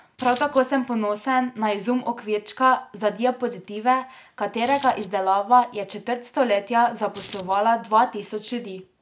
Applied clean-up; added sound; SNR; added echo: none; Coin (dropping); 11 dB; none.